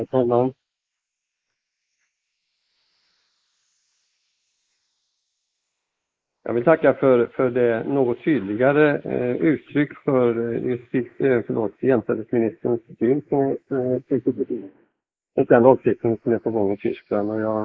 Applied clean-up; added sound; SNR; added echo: neural mask model Resemble Enhance denoiser.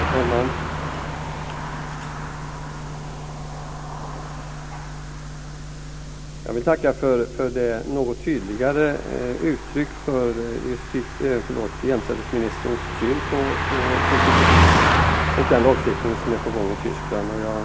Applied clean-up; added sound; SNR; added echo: none; Car passing by; 1 dB; none.